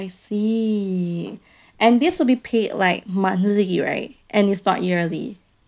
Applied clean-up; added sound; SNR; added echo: none; none; none; none.